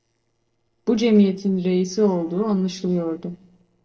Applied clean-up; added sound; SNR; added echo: neural separator model SepFormer DNS4.